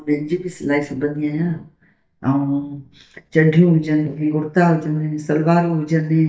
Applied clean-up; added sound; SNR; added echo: neural mask model DeepFilterNet 3.